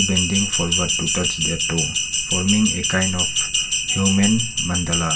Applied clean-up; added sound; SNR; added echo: none; Bell; -1 dB; reverberation time 0.2 s.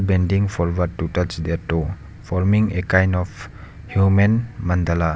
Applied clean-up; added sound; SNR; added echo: none; none; none; none.